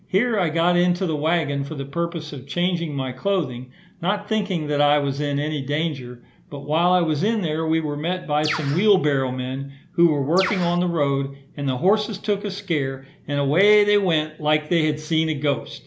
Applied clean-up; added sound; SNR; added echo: none; Bird; 7 dB; none.